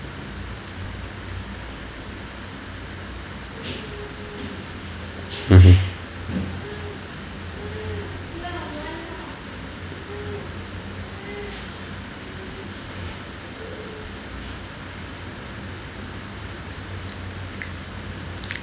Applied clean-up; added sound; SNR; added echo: none; none; none; none.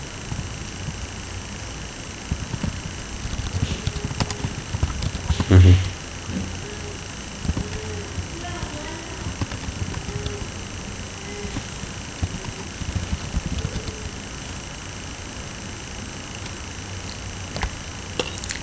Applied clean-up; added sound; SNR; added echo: none; Typing; 3 dB; none.